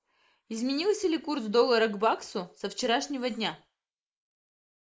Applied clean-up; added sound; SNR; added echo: neural mask model Resemble Enhance denoiser.